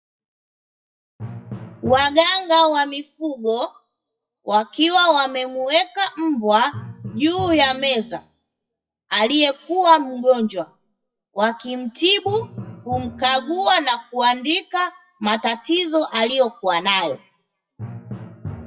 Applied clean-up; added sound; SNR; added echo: classical method WPE with log-MMSE.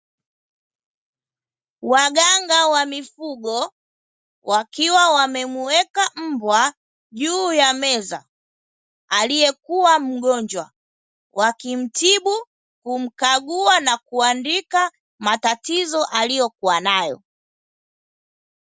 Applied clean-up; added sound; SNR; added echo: none; none; none; none.